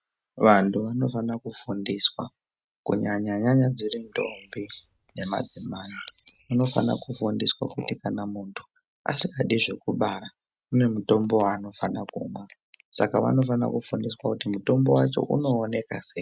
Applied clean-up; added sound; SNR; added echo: neural mask model RNNoise.